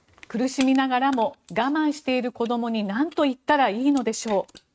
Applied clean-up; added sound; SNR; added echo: neural mask model RNNoise.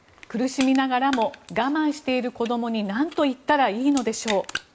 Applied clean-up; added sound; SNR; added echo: none; Crushing; 16 dB; none.